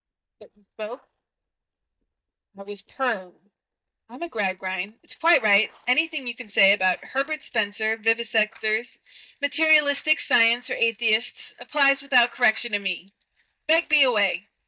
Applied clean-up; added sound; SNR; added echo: neural mask model DeepFilterNet 3.